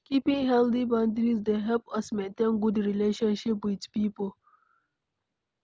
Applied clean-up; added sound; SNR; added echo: none; none; none; none.